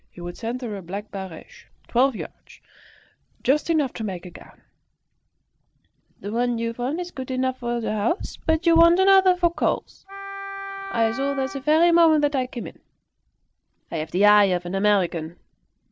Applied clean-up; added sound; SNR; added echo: none; Wind instrument, woodwind instrument; 10 dB; none.